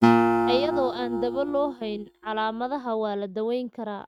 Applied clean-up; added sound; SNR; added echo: neural mask model RNNoise.